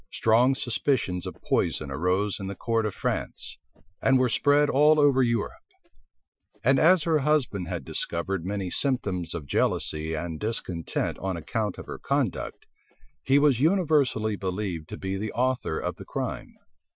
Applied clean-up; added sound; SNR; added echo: classical method Wiener filter.